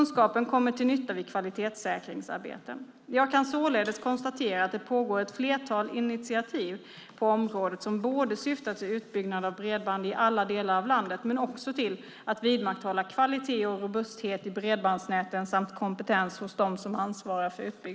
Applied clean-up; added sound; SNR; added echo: none; none; none; none.